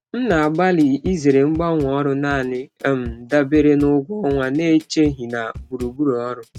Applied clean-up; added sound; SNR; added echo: neural mask model RNNoise.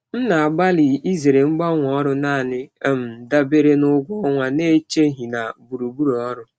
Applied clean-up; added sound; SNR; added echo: none; none; none; none.